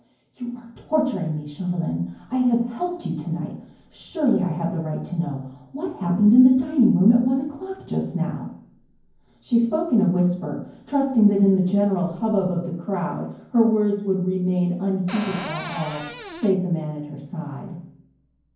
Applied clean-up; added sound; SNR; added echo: none; Cupboard open or close; 11 dB; reverberation time 0.9 s.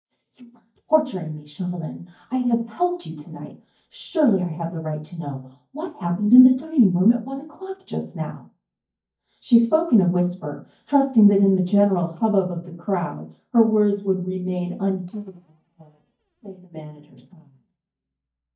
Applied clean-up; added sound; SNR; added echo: neural mask model DeepFilterNet 3.